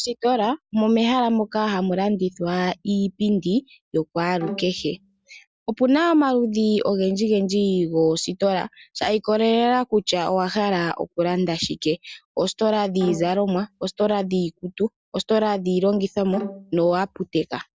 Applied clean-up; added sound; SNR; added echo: none; Bowed string instrument; 13 dB; none.